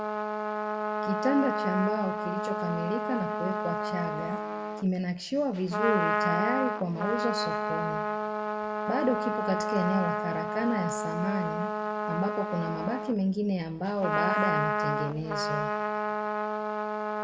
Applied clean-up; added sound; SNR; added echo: none; Trumpet; -1 dB; reverberation time 0.8 s.